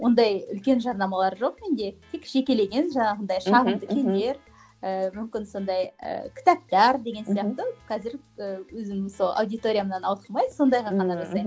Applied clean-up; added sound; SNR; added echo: none; none; none; none.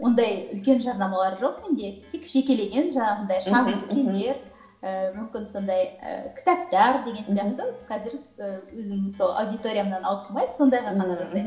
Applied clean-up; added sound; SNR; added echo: none; none; none; reverberation time 0.7 s.